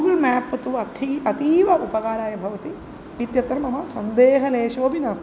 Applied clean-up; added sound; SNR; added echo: none; none; none; none.